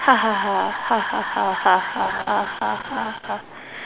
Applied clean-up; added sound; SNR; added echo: none; none; none; none.